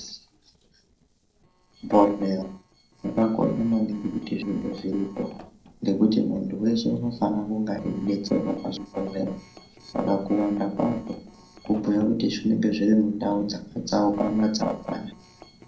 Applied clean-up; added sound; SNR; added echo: neural separator model SepFormer DNS4.